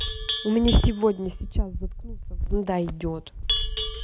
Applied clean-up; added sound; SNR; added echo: none; Livestock, farm animals, working animals; 8 dB; none.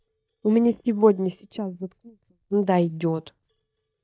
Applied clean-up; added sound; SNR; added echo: neural mask model DeepFilterNet 3.